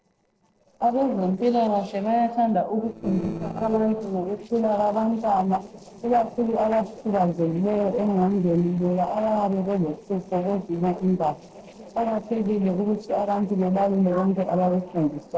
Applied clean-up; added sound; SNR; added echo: neural separator model SepFormer DNS4.